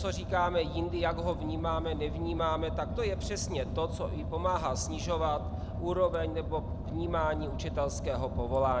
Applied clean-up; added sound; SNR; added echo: none; Car; 3 dB; none.